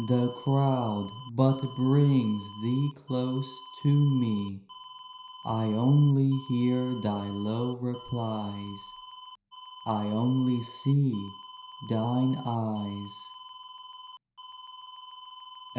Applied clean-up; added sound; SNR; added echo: none; Alarm; 18 dB; reverberation time 0.5 s.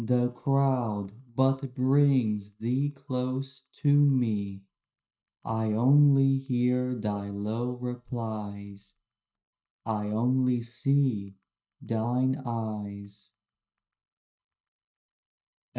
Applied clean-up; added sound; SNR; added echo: neural mask model DeepFilterNet 3.